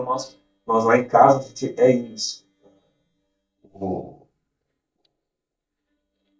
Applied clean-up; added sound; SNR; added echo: neural mask model DeepFilterNet 3.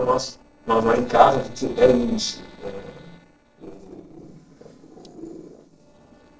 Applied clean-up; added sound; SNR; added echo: neural separator model SepFormer DNS4.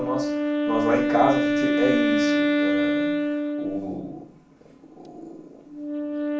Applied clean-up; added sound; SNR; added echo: none; Wind instrument, woodwind instrument; -5 dB; reverberation time 0.4 s.